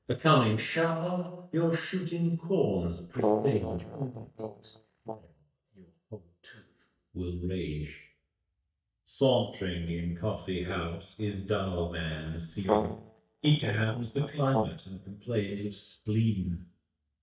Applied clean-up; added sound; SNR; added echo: neural mask model DeepFilterNet 3.